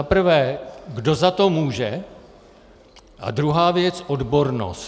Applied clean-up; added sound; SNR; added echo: none; none; none; none.